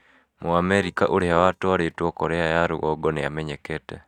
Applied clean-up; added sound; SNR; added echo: neural mask model DeepFilterNet 3.